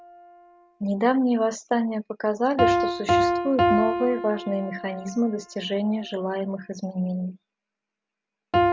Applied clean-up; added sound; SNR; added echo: none; Piano; 1 dB; none.